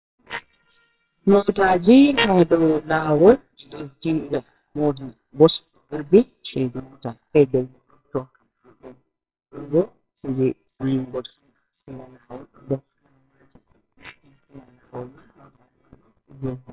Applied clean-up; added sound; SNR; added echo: neural separator model SepFormer WHAMR!.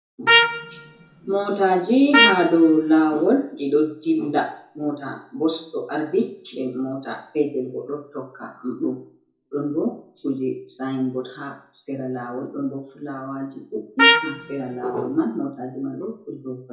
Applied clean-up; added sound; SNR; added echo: none; Trumpet; -3 dB; reverberation time 0.6 s.